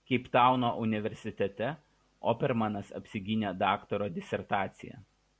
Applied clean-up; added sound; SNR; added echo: none; none; none; none.